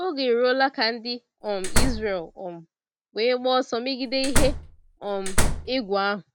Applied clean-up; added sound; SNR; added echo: none; Slam; -2 dB; none.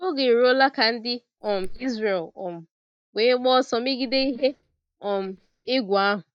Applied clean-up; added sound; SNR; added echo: neural mask model DeepFilterNet 3.